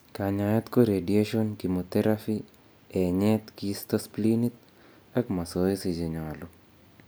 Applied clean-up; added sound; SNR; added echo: none; none; none; none.